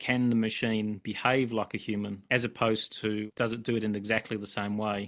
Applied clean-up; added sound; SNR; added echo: none; none; none; none.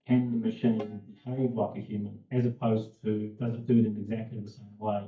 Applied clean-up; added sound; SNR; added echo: neural mask model DeepFilterNet 3.